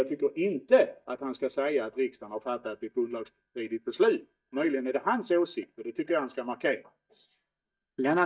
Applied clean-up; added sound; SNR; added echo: neural mask model DeepFilterNet 3.